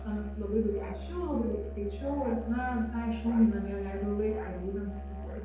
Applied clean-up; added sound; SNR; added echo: none; Musical instrument; 7 dB; reverberation time 0.9 s.